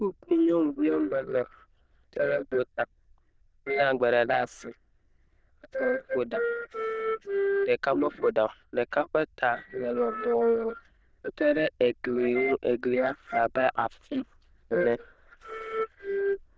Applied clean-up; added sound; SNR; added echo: neural diffusion model UNIVERSE++.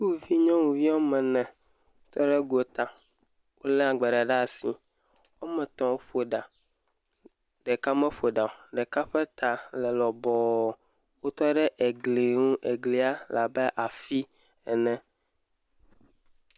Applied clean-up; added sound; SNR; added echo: none; none; none; none.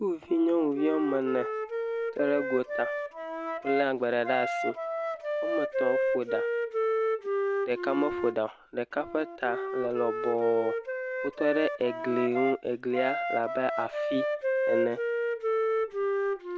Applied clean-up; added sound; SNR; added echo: none; Wind instrument, woodwind instrument; 1 dB; none.